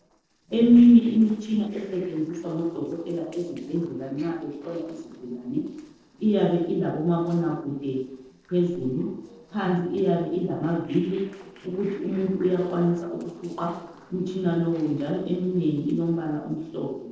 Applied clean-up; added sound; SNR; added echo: neural separator model SepFormer DNS4.